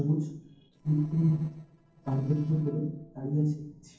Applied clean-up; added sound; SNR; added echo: neural separator model SepFormer DNS4.